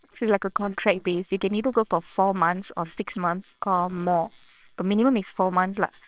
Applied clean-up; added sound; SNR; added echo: neural separator model SepFormer WHAMR!.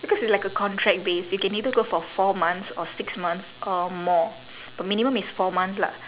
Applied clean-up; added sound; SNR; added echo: none; none; none; none.